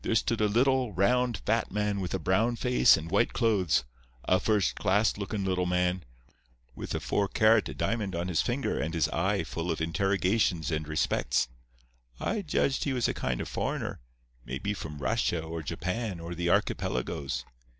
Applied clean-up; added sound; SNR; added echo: none; none; none; none.